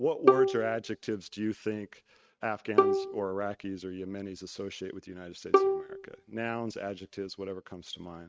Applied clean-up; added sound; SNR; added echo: neural mask model RNNoise.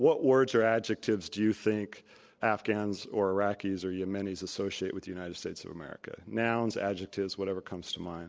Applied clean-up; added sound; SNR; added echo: none; none; none; none.